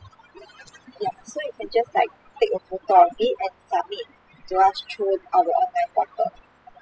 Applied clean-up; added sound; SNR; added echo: classical method spectral subtraction.